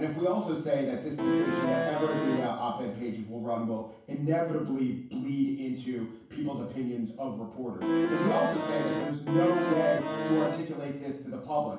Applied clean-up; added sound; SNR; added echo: none; Accordion; -2 dB; reverberation time 0.7 s.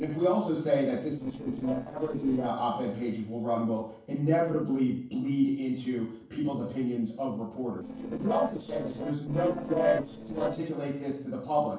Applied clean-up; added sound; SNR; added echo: neural separator model SepFormer DNS4.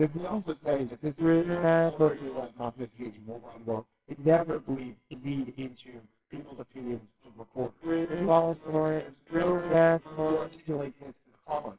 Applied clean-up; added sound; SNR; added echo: neural separator model SepFormer WHAMR!.